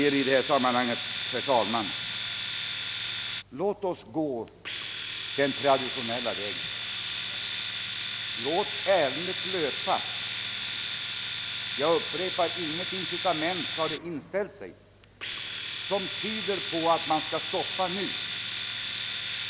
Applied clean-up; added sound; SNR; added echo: none; Domestic sounds, home sounds; 3 dB; none.